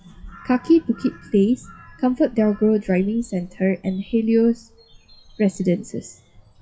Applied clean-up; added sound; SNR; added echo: classical method WPE with log-MMSE.